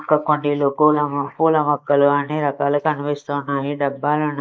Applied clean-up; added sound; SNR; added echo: neural mask model Resemble Enhance denoiser.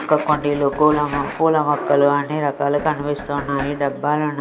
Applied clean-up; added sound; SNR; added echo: none; Knock; 15 dB; none.